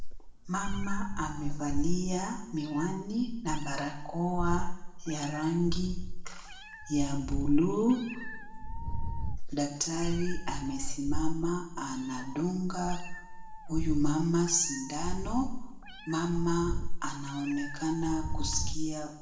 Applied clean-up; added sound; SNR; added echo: none; Meow; 0 dB; reverberation time 0.8 s.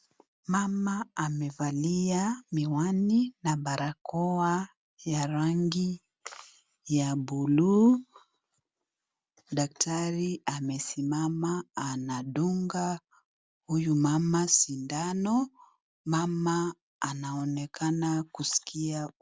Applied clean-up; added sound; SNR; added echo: none; none; none; none.